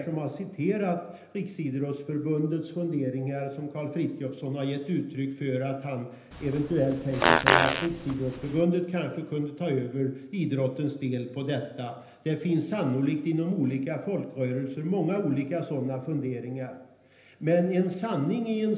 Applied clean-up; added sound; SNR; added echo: none; Fart; -2 dB; reverberation time 0.8 s.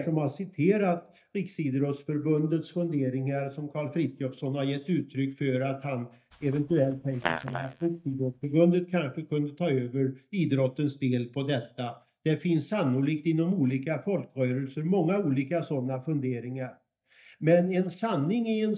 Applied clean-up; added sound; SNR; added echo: neural mask model DeepFilterNet 3.